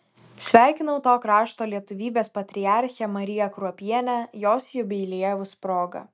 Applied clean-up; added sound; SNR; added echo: none; none; none; none.